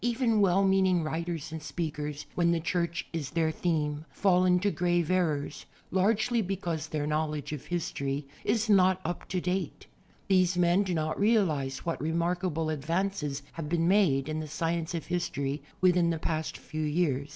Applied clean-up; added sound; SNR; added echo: none; none; none; none.